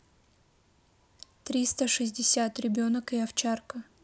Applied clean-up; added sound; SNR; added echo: none; none; none; none.